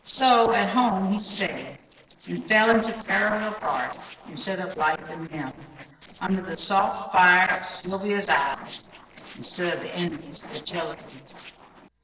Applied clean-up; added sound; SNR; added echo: neural separator model SepFormer DNS4.